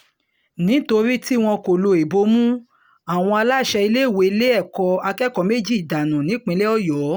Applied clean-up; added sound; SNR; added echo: none; none; none; none.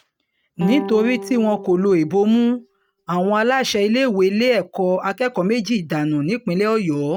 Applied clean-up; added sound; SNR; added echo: neural mask model RNNoise.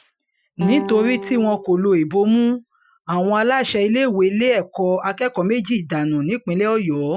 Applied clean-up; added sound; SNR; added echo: classical method Wiener filter.